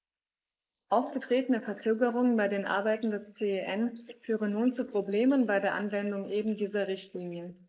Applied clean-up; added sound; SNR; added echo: neural mask model Resemble Enhance denoiser.